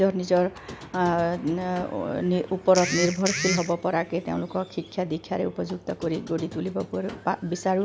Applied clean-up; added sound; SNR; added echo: none; Squeak; 19 dB; none.